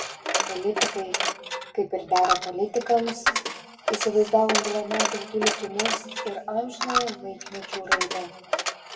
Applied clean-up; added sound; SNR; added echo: none; Coin (dropping); 1 dB; reverberation time 1.3 s.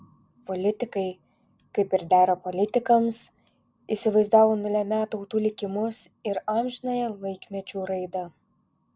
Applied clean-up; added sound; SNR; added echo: none; none; none; none.